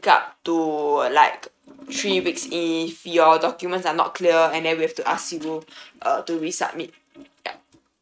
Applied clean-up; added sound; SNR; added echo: neural mask model RNNoise.